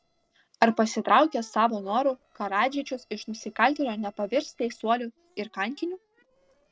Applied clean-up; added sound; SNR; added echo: neural separator model SepFormer DNS4.